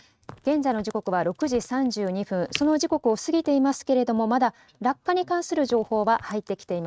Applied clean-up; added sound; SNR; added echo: neural mask model RNNoise.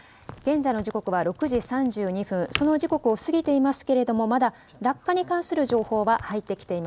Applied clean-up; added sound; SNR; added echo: none; Crack; 18 dB; none.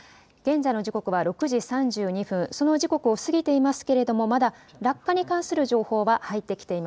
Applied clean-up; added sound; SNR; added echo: none; none; none; none.